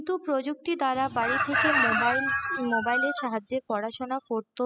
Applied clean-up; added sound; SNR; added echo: classical method spectral subtraction.